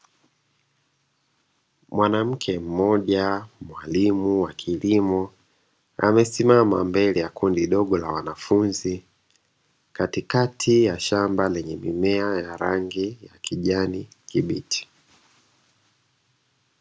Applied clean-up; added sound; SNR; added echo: none; none; none; none.